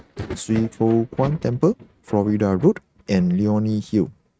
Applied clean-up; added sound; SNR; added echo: neural mask model RNNoise.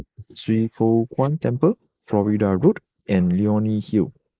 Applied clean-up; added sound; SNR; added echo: neural mask model Resemble Enhance denoiser.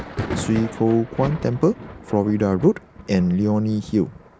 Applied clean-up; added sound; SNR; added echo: none; Thunder; 12 dB; none.